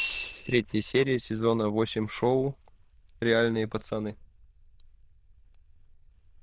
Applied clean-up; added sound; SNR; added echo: neural diffusion model UNIVERSE++.